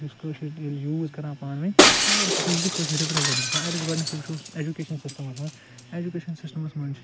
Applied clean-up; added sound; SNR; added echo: none; Shatter; -4 dB; none.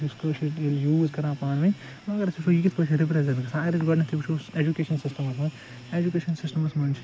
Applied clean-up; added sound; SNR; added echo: none; none; none; none.